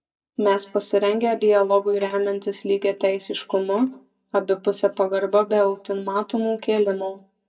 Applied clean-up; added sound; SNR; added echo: neural mask model DeepFilterNet 3.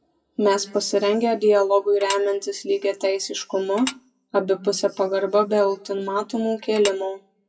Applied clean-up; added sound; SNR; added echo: classical method WPE with log-MMSE.